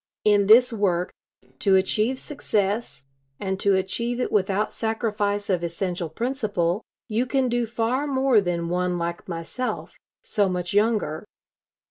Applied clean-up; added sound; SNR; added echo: neural separator model SepFormer DNS4.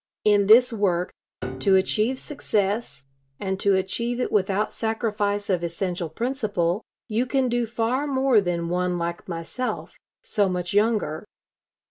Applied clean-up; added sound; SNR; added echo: none; Piano; 16 dB; none.